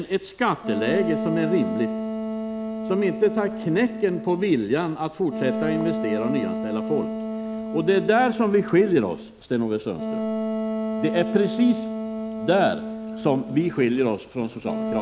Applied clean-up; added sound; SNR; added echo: none; Wind instrument, woodwind instrument; 5 dB; none.